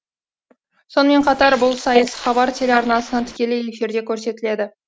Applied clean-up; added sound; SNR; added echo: neural mask model Resemble Enhance denoiser.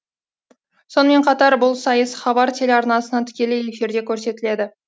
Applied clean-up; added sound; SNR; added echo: none; none; none; none.